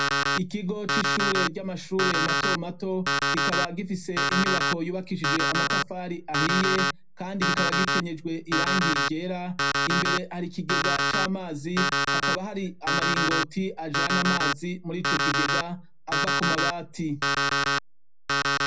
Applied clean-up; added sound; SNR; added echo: none; Alarm; -4 dB; reverberation time 0.3 s.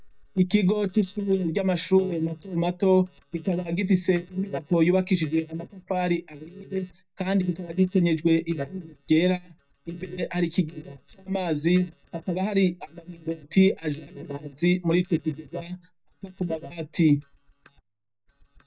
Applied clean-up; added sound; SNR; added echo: neural mask model DeepFilterNet 3.